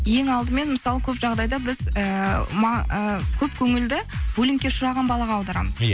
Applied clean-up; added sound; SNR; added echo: none; none; none; none.